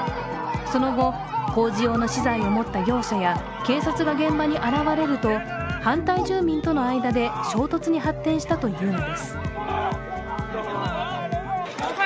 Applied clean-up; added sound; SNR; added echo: none; Bowed string instrument; 17 dB; none.